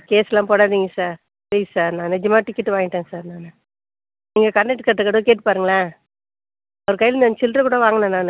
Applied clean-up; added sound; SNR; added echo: none; none; none; none.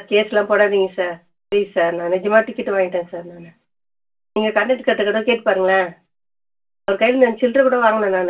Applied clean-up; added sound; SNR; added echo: none; none; none; reverberation time 0.2 s.